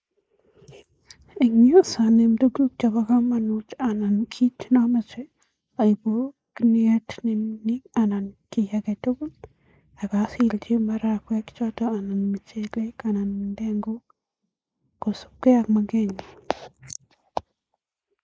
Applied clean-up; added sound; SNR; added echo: neural mask model Resemble Enhance denoiser.